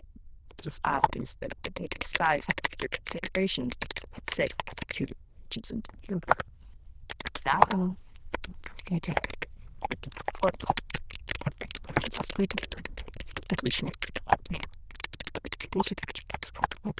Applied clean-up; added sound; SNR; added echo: neural diffusion model UNIVERSE++.